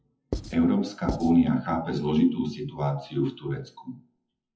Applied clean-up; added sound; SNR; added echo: classical method WPE with log-MMSE.